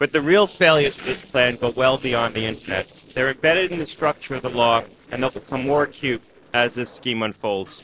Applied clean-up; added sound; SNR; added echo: neural separator model SepFormer DNS4.